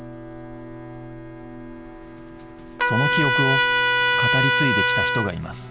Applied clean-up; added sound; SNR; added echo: none; Trumpet; -5 dB; none.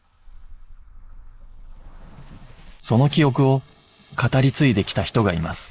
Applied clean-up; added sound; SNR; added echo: neural mask model Resemble Enhance denoiser.